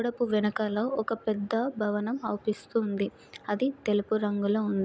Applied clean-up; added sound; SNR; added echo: none; none; none; none.